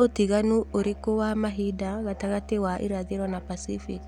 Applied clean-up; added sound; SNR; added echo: none; Musical instrument; 15 dB; none.